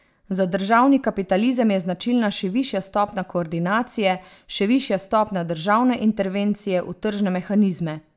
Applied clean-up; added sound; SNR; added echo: none; none; none; none.